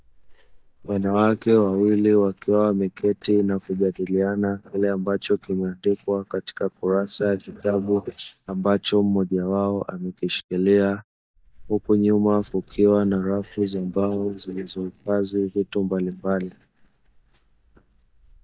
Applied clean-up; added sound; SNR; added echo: neural mask model DeepFilterNet 3.